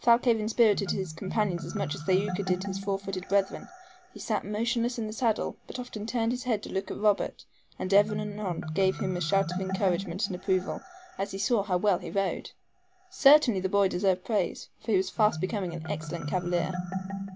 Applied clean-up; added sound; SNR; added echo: none; Marimba, xylophone; 10 dB; none.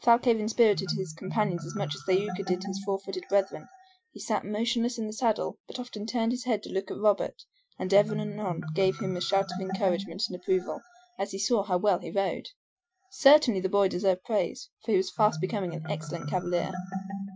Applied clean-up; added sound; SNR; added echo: classical method Wiener filter.